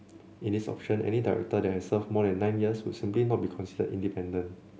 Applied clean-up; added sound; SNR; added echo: none; none; none; none.